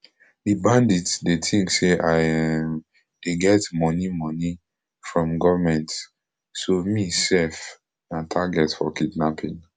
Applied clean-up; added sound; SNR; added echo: none; none; none; none.